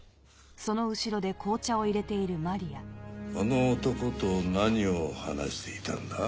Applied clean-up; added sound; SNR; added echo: none; none; none; none.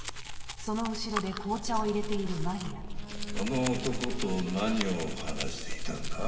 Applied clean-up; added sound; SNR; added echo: none; Domestic sounds, home sounds; 0 dB; reverberation time 2.1 s.